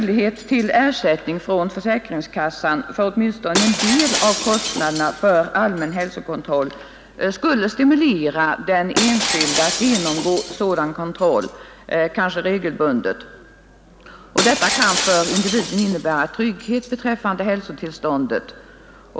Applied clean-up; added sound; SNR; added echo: none; Shatter; 8 dB; none.